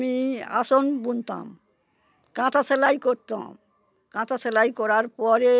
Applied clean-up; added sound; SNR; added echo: none; none; none; none.